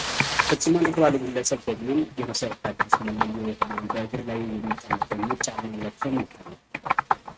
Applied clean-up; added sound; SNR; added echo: neural mask model RNNoise.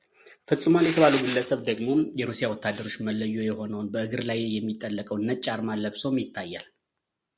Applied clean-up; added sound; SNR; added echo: none; none; none; none.